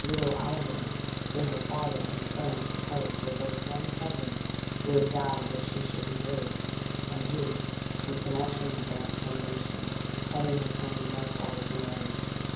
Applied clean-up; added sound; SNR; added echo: none; Engine; -3 dB; reverberation time 0.6 s.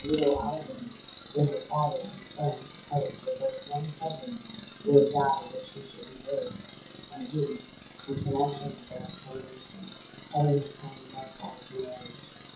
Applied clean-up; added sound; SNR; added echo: classical method WPE with log-MMSE.